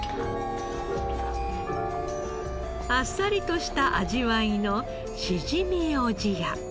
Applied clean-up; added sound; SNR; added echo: none; Bird; 12 dB; none.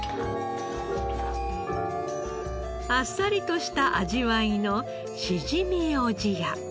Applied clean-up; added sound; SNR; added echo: none; none; none; none.